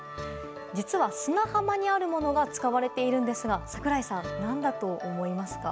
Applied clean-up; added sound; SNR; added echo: none; none; none; none.